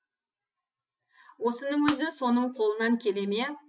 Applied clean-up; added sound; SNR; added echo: none; Shatter; 12 dB; none.